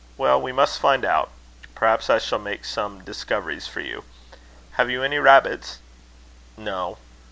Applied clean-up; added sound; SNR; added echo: none; none; none; none.